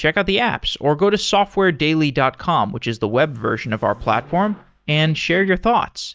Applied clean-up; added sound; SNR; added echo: neural mask model DeepFilterNet 3.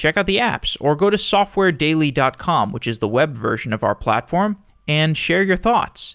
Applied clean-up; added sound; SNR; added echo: none; none; none; none.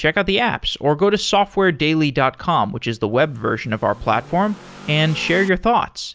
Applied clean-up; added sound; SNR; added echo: none; Accelerating, revving, vroom / Car; 19 dB; none.